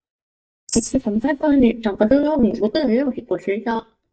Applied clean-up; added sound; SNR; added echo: neural mask model DeepFilterNet 3.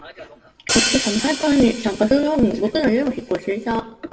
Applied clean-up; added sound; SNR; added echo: none; Hi-hat; 7 dB; reverberation time 0.8 s.